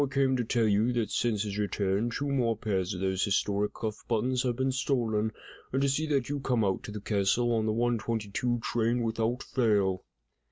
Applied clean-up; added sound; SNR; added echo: none; none; none; none.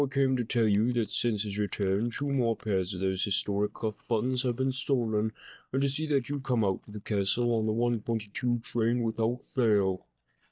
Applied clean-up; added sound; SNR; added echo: neural mask model DeepFilterNet 3.